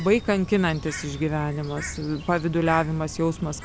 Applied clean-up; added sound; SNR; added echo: none; Bird; 13 dB; none.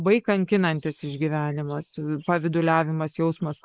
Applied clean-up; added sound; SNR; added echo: neural mask model Resemble Enhance denoiser.